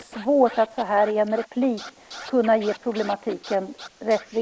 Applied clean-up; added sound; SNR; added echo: neural mask model Resemble Enhance denoiser.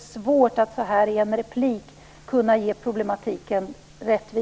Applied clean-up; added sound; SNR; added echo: none; none; none; none.